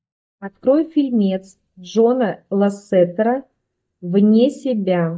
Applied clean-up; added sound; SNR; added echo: neural mask model DeepFilterNet 3.